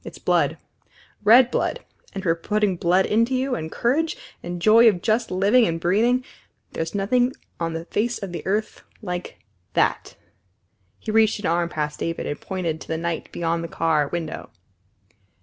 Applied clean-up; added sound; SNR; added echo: none; none; none; none.